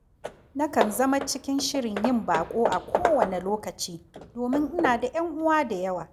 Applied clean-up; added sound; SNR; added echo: none; Hammer / Wood; 6 dB; none.